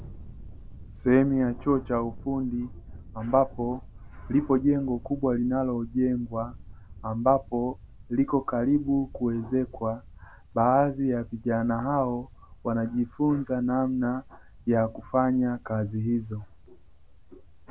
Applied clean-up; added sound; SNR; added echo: none; Thunder; 17 dB; none.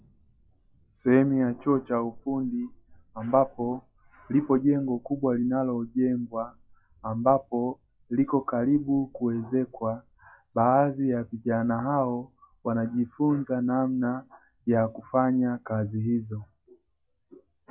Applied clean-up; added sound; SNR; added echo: classical method log-MMSE.